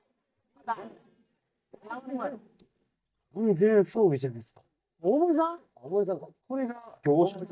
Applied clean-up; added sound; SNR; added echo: neural mask model DeepFilterNet 3.